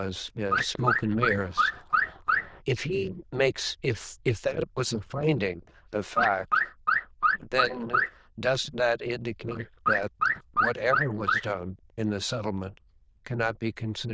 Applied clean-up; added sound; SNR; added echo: neural diffusion model UNIVERSE++.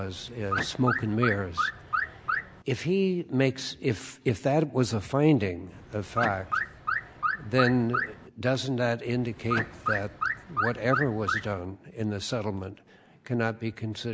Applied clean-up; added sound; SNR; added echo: none; Alarm / Car; 3 dB; none.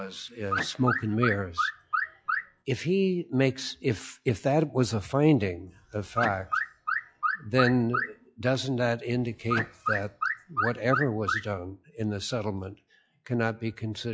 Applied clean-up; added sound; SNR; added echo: classical method log-MMSE.